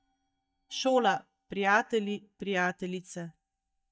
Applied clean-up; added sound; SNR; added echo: neural mask model DeepFilterNet 3.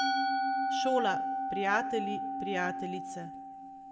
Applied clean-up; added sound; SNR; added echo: none; Musical instrument; -3 dB; reverberation time 1.2 s.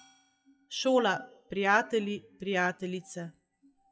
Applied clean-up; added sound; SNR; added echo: classical method WPE with log-MMSE.